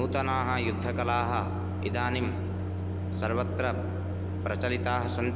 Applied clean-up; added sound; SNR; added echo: none; Microwave oven; 0 dB; none.